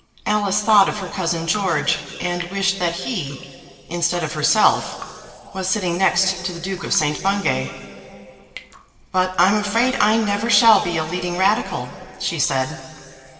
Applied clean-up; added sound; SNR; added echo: neural separator model SepFormer DNS4.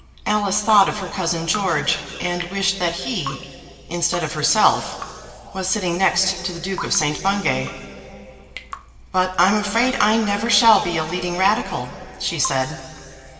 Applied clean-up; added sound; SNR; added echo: none; Drip; 18 dB; reverberation time 2.5 s.